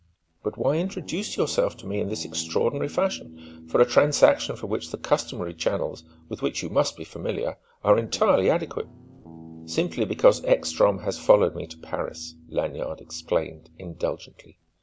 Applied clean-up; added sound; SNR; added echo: none; Guitar; 20 dB; none.